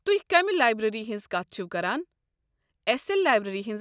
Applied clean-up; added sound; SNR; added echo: none; none; none; none.